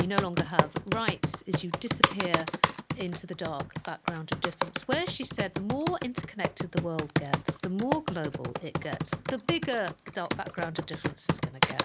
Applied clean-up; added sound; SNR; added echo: none; Computer keyboard; -4 dB; none.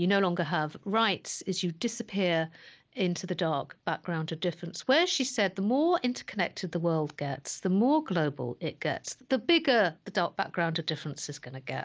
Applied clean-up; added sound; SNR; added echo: none; none; none; none.